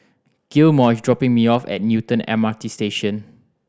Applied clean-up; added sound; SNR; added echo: none; none; none; none.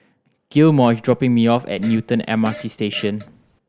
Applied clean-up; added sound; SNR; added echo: none; Fart; 20 dB; none.